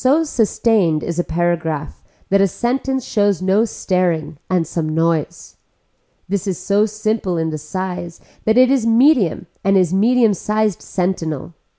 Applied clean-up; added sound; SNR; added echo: none; none; none; none.